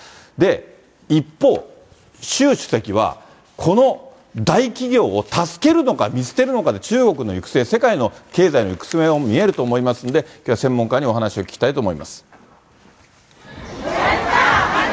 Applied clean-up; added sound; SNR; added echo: none; none; none; none.